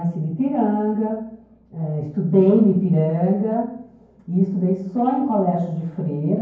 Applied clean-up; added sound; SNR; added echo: none; none; none; reverberation time 0.9 s.